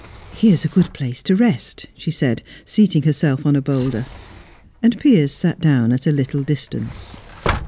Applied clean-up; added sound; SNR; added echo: none; Sliding door; 15 dB; none.